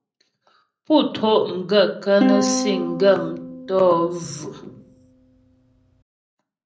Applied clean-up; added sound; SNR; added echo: none; Plucked string instrument; 5 dB; reverberation time 0.5 s.